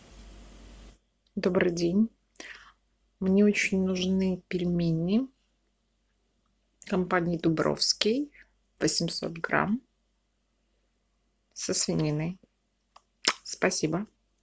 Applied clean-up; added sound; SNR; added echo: none; none; none; none.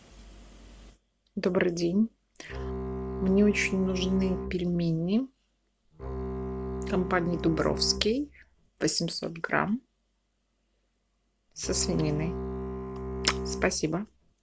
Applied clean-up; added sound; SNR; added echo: none; Bowed string instrument; 5 dB; none.